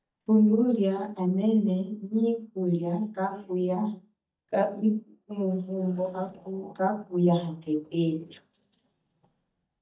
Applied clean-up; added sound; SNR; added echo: neural mask model DeepFilterNet 3.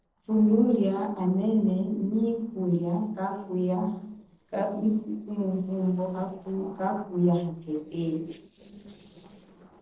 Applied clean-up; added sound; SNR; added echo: neural separator model SepFormer DNS4.